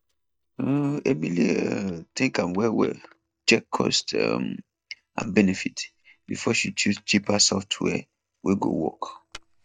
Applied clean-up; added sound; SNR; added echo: neural mask model DeepFilterNet 3.